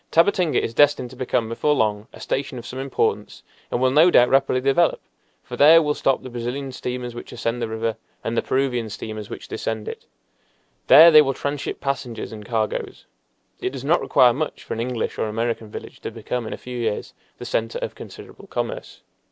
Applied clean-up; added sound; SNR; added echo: none; none; none; none.